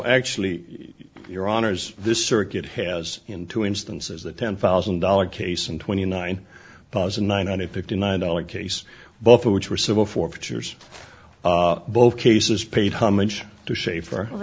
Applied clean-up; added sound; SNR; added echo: none; none; none; none.